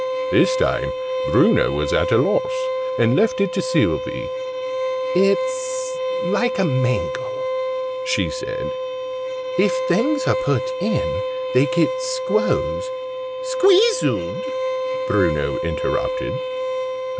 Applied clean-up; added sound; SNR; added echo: none; Bowed string instrument; 2 dB; none.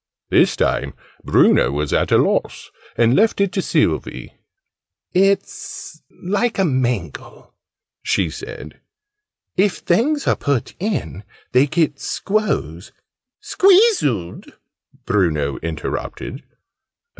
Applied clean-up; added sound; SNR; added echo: none; none; none; none.